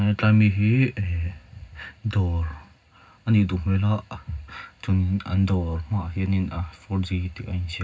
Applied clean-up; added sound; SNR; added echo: none; none; none; reverberation time 0.4 s.